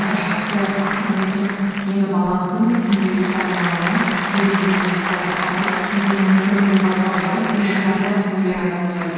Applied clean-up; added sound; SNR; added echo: none; Applause / Crowd; 7 dB; reverberation time 2.1 s.